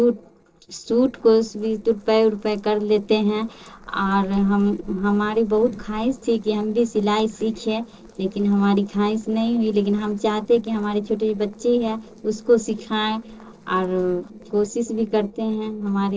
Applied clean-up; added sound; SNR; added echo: neural separator model SepFormer DNS4.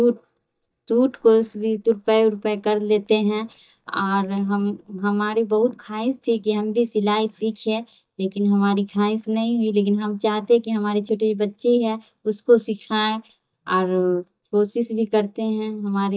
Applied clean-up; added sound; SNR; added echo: neural mask model DeepFilterNet 3.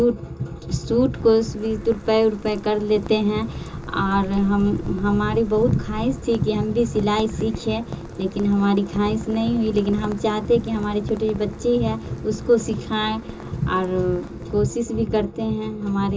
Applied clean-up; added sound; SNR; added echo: none; Rain; 16 dB; reverberation time 0.2 s.